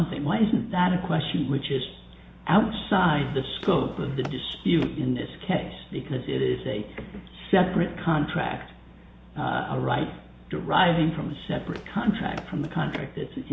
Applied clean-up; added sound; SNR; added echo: none; Run; 16 dB; none.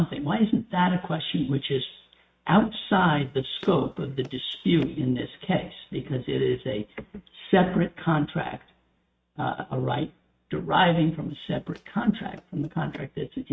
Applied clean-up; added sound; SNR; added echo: neural mask model RNNoise.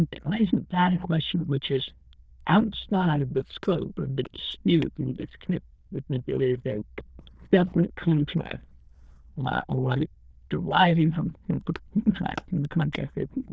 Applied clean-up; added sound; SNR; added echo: neural diffusion model UNIVERSE++.